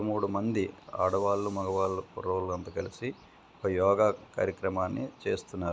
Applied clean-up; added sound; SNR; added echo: none; none; none; none.